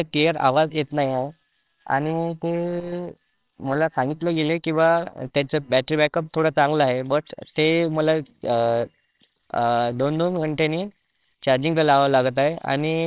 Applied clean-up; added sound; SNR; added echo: neural separator model SepFormer WHAMR!.